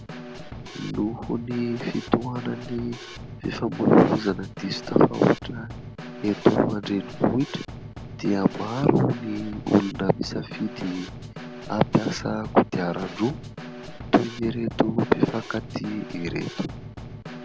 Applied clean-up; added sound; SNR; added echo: none; Snare drum / Drum kit; 13 dB; none.